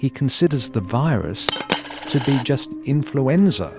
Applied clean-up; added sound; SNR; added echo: none; Coin (dropping); 4 dB; none.